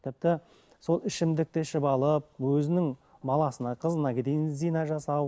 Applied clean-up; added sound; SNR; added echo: none; none; none; none.